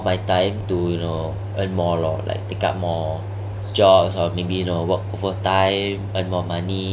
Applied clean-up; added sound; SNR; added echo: none; none; none; none.